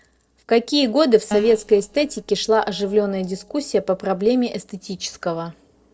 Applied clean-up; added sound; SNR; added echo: neural separator model SepFormer DNS4.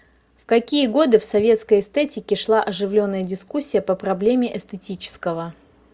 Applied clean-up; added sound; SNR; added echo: none; none; none; none.